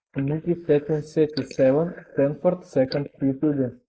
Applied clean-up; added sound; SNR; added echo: neural mask model Resemble Enhance denoiser.